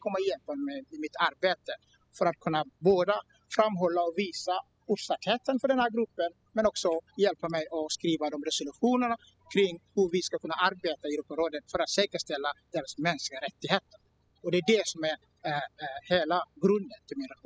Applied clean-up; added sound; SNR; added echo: classical method spectral subtraction.